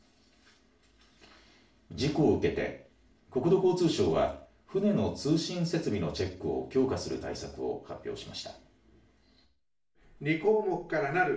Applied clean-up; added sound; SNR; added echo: none; none; none; reverberation time 0.4 s.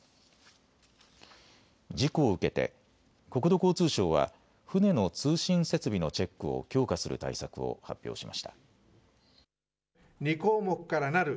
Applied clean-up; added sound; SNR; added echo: none; none; none; none.